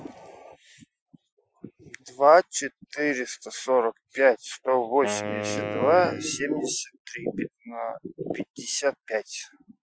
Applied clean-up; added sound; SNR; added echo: classical method Wiener filter.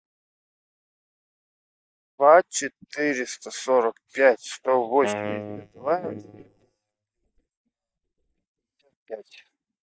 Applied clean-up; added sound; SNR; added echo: neural mask model DeepFilterNet 3.